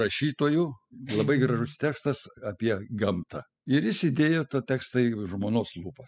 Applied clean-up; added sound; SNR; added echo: classical method spectral subtraction.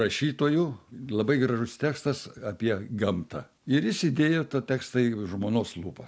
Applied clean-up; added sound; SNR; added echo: none; none; none; none.